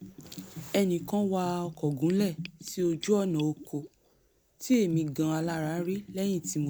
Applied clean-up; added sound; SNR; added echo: none; Bathtub (filling or washing) / Gurgling; 15 dB; none.